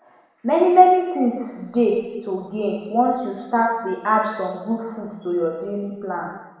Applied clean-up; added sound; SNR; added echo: none; none; none; reverberation time 1.1 s.